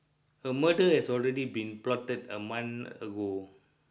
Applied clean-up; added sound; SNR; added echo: none; none; none; none.